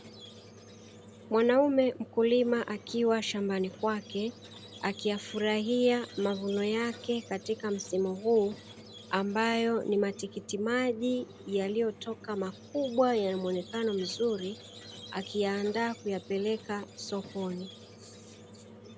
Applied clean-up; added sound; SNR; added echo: none; Squeak; 18 dB; none.